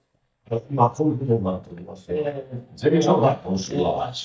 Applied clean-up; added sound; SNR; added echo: neural mask model DeepFilterNet 3.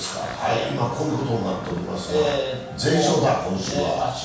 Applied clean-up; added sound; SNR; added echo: none; Fart; 16 dB; reverberation time 0.7 s.